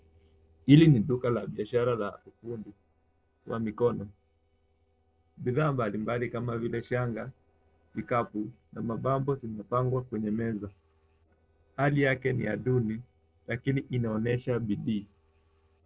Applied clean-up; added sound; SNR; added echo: neural separator model SepFormer DNS4.